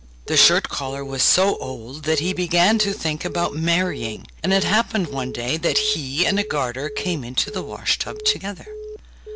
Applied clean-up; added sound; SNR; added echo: none; Telephone; 13 dB; none.